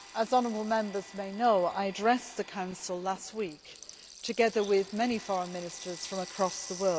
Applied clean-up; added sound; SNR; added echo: none; Rattle (instrument) + Domestic sounds, home sounds; 17 dB; none.